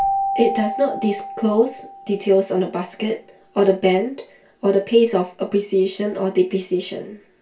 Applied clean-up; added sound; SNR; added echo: none; Keyboard (musical); 10 dB; reverberation time 0.3 s.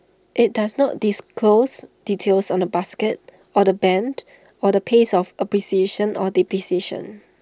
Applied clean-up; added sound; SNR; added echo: none; none; none; none.